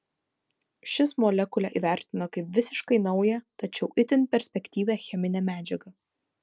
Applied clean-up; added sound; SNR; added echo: none; none; none; none.